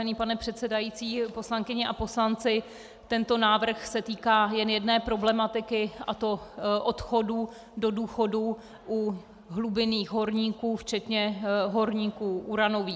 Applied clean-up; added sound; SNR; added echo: none; none; none; none.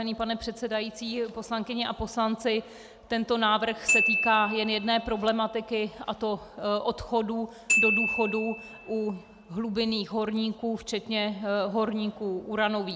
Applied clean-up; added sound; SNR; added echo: none; Glockenspiel; 3 dB; none.